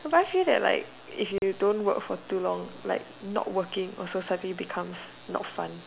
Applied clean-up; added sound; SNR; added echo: none; none; none; none.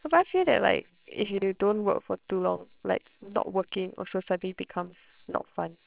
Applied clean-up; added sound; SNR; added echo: neural separator model SepFormer WHAMR!.